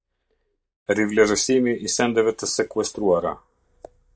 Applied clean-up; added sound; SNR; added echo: neural mask model DeepFilterNet 3.